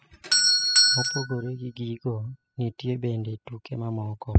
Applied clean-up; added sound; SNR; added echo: classical method spectral subtraction.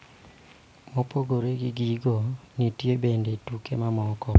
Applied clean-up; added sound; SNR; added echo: none; none; none; none.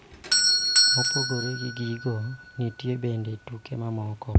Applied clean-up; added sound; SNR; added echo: none; Doorbell; -2 dB; none.